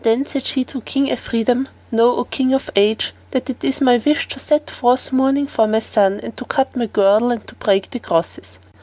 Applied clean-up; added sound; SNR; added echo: none; none; none; none.